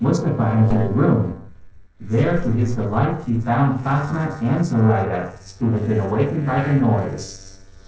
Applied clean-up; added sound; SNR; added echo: neural separator model SepFormer DNS4.